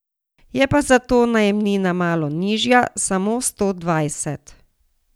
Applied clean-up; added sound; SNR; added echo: none; none; none; none.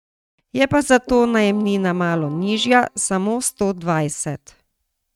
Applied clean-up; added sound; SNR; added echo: neural mask model RNNoise.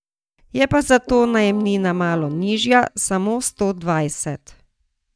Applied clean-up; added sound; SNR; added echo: neural mask model DeepFilterNet 3.